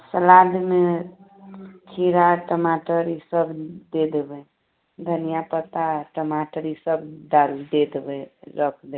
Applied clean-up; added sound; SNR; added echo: none; none; none; none.